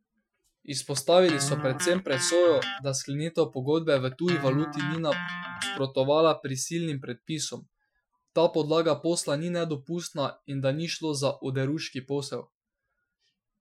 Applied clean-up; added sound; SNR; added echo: classical method Wiener filter.